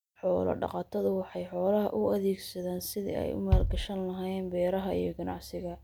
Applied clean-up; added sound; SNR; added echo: none; Bass drum; 1 dB; none.